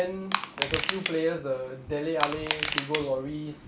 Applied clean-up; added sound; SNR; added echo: none; Crushing; 1 dB; none.